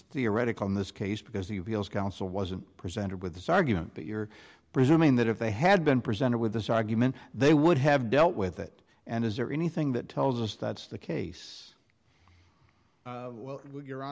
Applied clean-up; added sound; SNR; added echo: none; none; none; none.